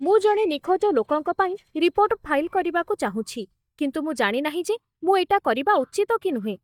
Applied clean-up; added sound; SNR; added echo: neural mask model DeepFilterNet 3.